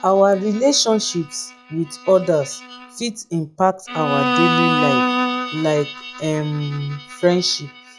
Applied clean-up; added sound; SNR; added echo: classical method log-MMSE.